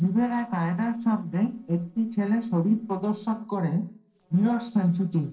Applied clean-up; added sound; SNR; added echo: neural separator model SepFormer DNS4.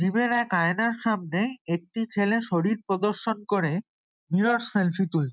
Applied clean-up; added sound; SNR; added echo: none; none; none; none.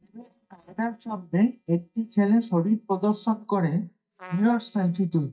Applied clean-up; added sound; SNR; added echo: neural mask model DeepFilterNet 3.